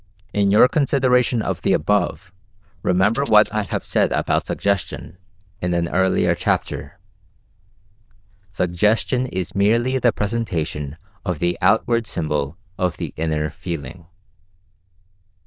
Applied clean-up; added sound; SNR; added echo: neural diffusion model UNIVERSE++.